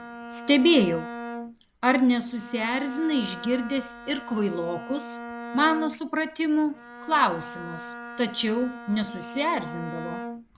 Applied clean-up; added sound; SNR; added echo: none; Bowed string instrument; 12 dB; none.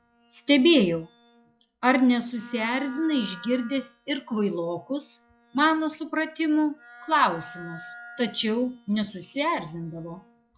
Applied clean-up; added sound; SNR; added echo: classical method log-MMSE.